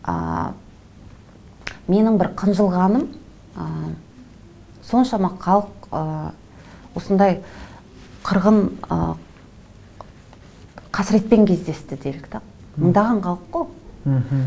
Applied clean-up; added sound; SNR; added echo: none; none; none; none.